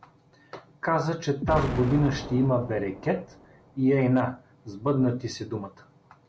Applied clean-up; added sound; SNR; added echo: none; Explosion; 12 dB; none.